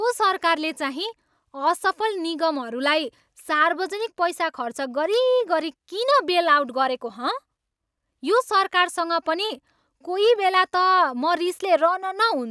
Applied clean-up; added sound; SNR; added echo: none; none; none; none.